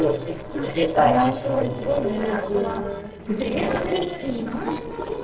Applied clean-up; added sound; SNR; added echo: neural separator model SepFormer DNS4.